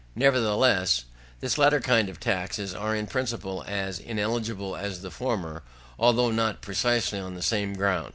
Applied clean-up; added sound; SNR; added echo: none; none; none; none.